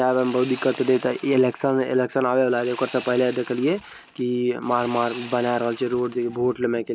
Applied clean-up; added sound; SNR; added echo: none; Sawing; 20 dB; none.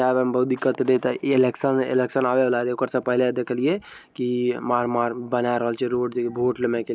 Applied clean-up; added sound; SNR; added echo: none; none; none; none.